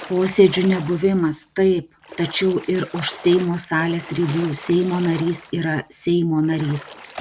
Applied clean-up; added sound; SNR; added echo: none; Splash, splatter; 18 dB; none.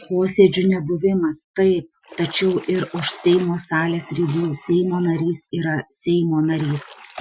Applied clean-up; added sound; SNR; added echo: classical method Wiener filter.